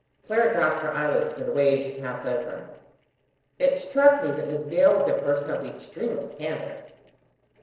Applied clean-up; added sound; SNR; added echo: neural separator model SepFormer DNS4.